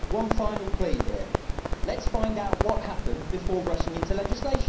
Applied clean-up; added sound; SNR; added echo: none; Crackle; -4 dB; reverberation time 0.6 s.